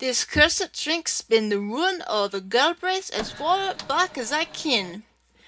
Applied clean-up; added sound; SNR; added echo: none; Printer; 16 dB; reverberation time 0.3 s.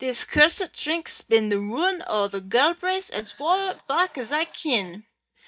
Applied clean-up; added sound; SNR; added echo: neural mask model DeepFilterNet 3.